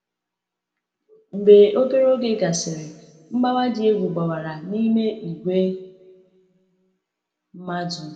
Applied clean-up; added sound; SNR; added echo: none; none; none; reverberation time 1.0 s.